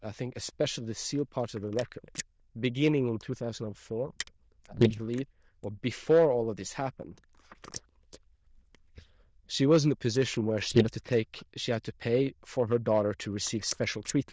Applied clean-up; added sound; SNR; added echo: neural diffusion model UNIVERSE++.